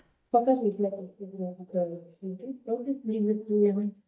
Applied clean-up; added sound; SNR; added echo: neural mask model DeepFilterNet 3.